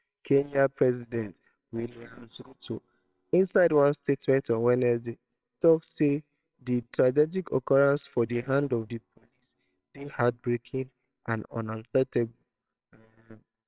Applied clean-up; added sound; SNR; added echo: neural separator model SepFormer WHAMR!.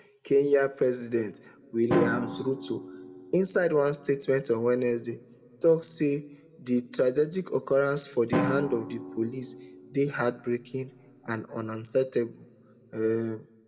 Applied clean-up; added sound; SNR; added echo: none; Drum; 10 dB; reverberation time 1.6 s.